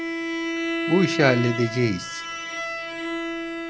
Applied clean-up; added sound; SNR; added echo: none; Bowed string instrument; 3 dB; none.